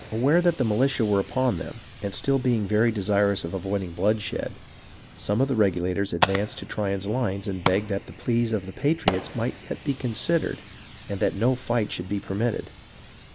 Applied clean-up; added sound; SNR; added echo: none; Fire; 11 dB; none.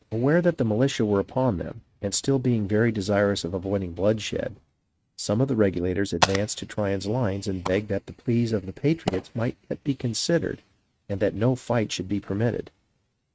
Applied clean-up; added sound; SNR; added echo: neural mask model RNNoise.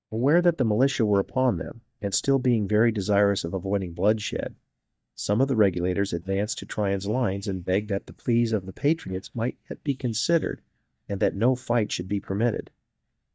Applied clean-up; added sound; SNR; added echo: neural mask model DeepFilterNet 3.